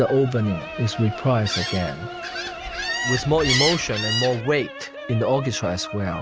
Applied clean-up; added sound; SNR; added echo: none; Gull, seagull; 5 dB; none.